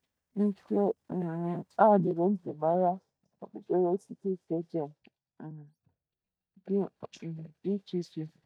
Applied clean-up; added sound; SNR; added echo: neural mask model DeepFilterNet 3.